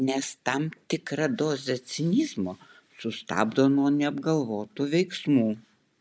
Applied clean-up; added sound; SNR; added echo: none; none; none; none.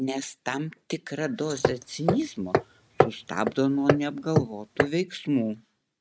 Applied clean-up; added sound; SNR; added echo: neural mask model RNNoise.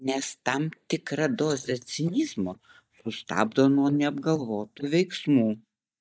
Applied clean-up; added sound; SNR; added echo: neural mask model DeepFilterNet 3.